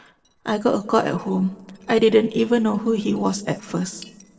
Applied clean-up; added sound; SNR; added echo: neural separator model SepFormer DNS4.